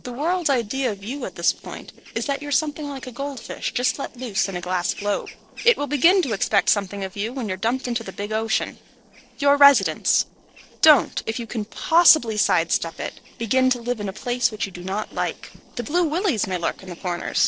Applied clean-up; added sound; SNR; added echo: neural separator model SepFormer DNS4.